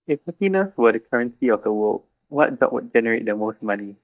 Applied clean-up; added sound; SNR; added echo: neural mask model DeepFilterNet 3.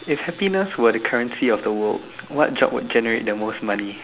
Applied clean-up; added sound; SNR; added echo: none; none; none; none.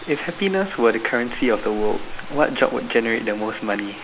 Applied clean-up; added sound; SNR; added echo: none; Bathtub (filling or washing); 10 dB; none.